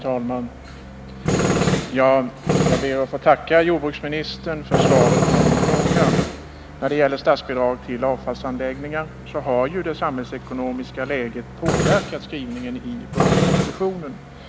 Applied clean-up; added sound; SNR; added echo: none; Tools; 0 dB; none.